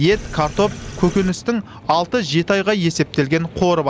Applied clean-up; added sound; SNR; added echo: none; Sink (filling or washing); 12 dB; none.